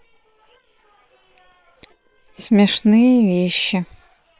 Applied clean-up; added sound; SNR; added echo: neural separator model SepFormer WHAM!.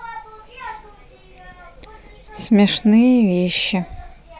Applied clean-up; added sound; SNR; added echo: none; none; none; none.